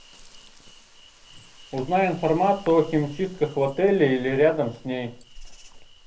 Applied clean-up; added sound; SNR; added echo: none; Insect; 19 dB; reverberation time 0.3 s.